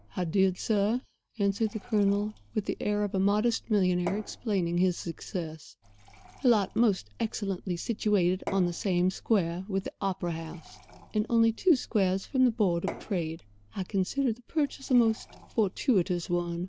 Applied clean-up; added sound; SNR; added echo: none; Fill (with liquid) / Glass / Water; 20 dB; none.